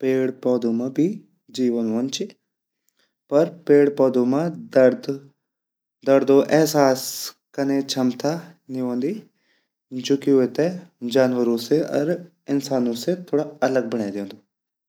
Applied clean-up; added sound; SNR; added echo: none; none; none; none.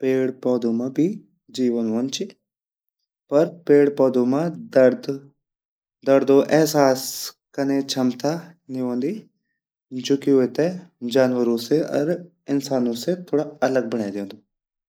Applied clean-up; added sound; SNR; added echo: neural mask model Resemble Enhance denoiser.